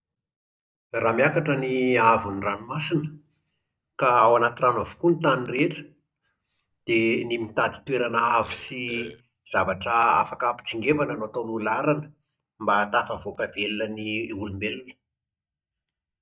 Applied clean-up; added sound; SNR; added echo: neural mask model DeepFilterNet 3.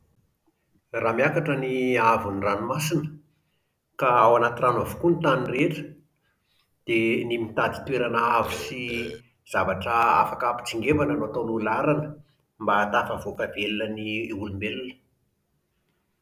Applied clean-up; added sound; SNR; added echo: none; Bowed string instrument + Burping, eructation; 8 dB; none.